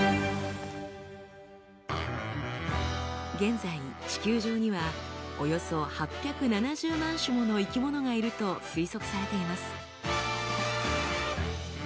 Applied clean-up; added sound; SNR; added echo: none; none; none; none.